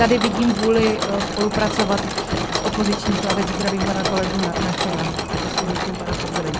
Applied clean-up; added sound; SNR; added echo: none; Mechanisms; 1 dB; none.